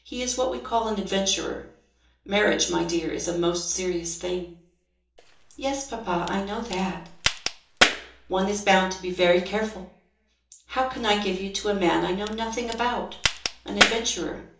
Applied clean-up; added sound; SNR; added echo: none; Crack; 2 dB; reverberation time 1.2 s.